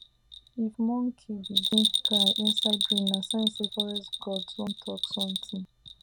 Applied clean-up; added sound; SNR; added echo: none; Bell; -1 dB; none.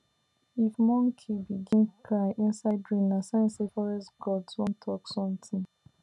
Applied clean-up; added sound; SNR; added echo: none; none; none; none.